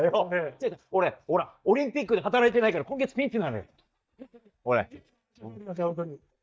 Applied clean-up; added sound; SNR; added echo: neural mask model DeepFilterNet 3.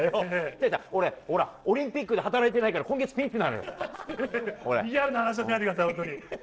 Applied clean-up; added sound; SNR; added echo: neural separator model SepFormer DNS4.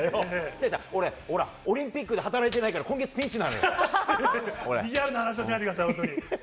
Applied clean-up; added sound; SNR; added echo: none; Coin (dropping); 9 dB; none.